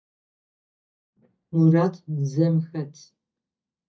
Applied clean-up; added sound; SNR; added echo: neural mask model DeepFilterNet 3.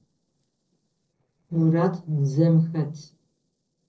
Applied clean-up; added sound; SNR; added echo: neural separator model SepFormer DNS4.